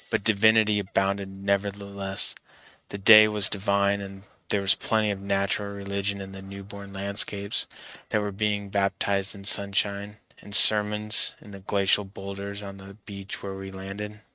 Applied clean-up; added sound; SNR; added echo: neural mask model RNNoise.